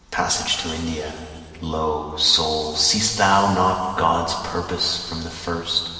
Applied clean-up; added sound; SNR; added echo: none; none; none; reverberation time 2.7 s.